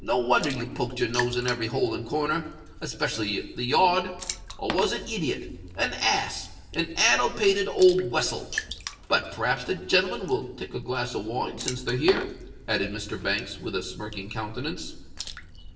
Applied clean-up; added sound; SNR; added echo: none; Water / Splash, splatter; 12 dB; reverberation time 0.9 s.